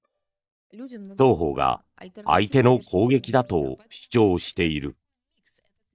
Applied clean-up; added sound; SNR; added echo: neural mask model DeepFilterNet 3.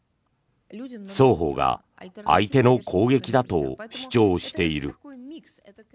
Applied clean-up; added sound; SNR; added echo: none; none; none; none.